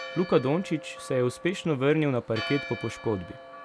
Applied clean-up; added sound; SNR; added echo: none; Church bell; 13 dB; none.